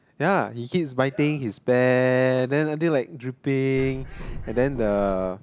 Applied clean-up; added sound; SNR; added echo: none; Bird; 11 dB; none.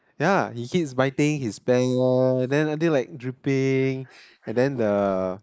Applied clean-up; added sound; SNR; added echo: neural mask model Resemble Enhance denoiser.